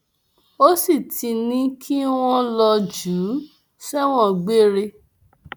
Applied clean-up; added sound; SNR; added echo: none; none; none; none.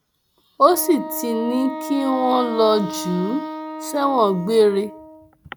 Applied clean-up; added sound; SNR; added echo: none; Wind instrument, woodwind instrument; 11 dB; none.